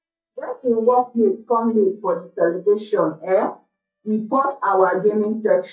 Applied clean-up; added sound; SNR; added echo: neural mask model DeepFilterNet 3.